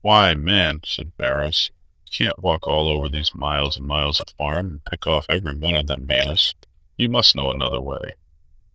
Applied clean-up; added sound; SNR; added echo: neural diffusion model UNIVERSE++.